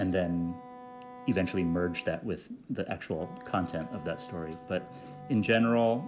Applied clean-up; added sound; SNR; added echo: none; Wind instrument, woodwind instrument; 17 dB; none.